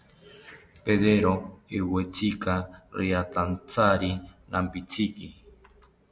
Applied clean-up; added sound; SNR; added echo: none; none; none; none.